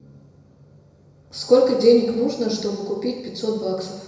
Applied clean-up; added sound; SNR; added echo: none; none; none; reverberation time 1.0 s.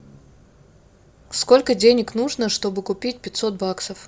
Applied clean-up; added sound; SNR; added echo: none; none; none; none.